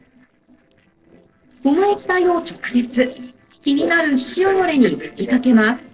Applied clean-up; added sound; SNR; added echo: neural separator model SepFormer DNS4.